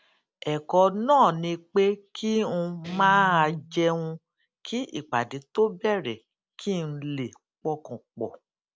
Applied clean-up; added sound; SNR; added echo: none; Guitar; 18 dB; none.